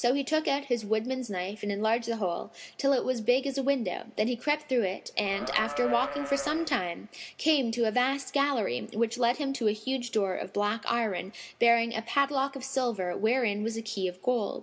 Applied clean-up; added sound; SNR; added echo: none; Livestock, farm animals, working animals; 7 dB; none.